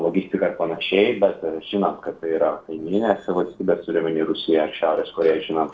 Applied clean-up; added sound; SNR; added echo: neural separator model SepFormer DNS4.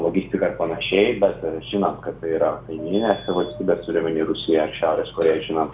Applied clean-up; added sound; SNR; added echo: none; Burping, eructation; 17 dB; reverberation time 0.4 s.